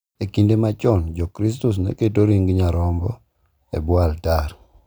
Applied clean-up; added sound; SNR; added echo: none; none; none; none.